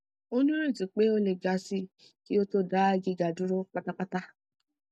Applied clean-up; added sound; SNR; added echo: none; none; none; none.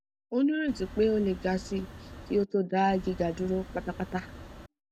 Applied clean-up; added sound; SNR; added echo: none; Wind; 14 dB; none.